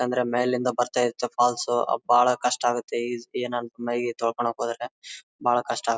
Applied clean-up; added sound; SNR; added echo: none; none; none; none.